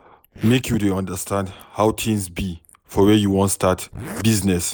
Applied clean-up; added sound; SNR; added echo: neural mask model Resemble Enhance denoiser.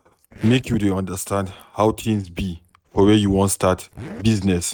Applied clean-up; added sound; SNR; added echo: neural mask model RNNoise.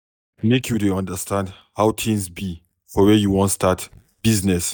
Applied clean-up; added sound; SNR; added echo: neural mask model DeepFilterNet 3.